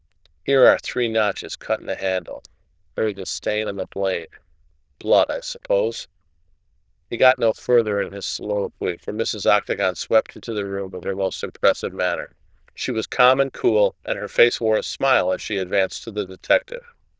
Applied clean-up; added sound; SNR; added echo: neural diffusion model UNIVERSE++.